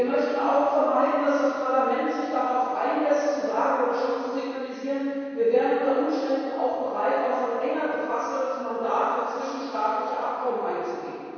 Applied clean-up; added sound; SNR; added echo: none; none; none; reverberation time 2.2 s.